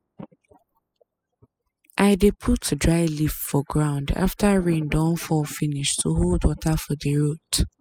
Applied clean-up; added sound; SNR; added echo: classical method spectral subtraction.